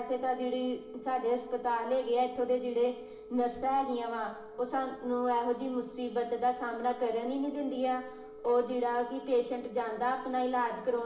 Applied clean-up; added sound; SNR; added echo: none; Telephone; 17 dB; reverberation time 0.9 s.